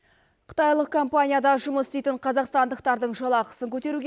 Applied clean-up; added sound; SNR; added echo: none; none; none; none.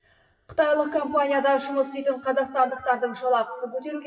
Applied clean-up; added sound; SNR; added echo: classical method WPE with log-MMSE.